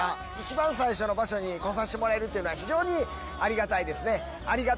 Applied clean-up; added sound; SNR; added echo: none; none; none; none.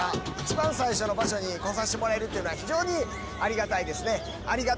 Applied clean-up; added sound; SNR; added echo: none; Squeak; 8 dB; none.